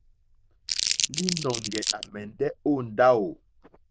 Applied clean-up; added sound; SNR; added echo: neural diffusion model UNIVERSE++.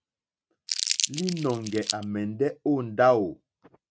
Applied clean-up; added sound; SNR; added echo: neural mask model RNNoise.